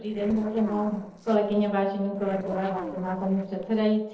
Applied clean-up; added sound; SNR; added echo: neural separator model SepFormer DNS4.